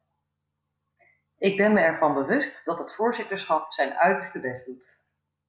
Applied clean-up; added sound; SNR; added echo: none; none; none; none.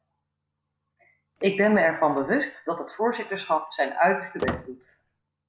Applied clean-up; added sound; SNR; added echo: none; Squeak; 14 dB; none.